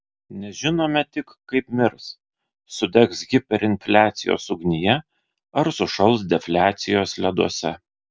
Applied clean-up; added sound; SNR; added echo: none; none; none; none.